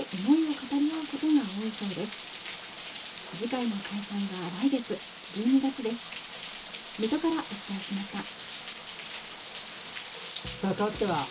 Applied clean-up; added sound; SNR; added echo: none; Rain; 6 dB; reverberation time 0.2 s.